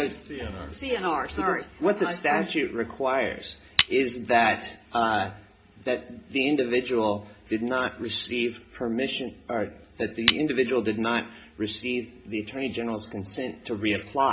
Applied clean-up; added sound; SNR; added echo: none; Cutlery, silverware; 3 dB; reverberation time 0.3 s.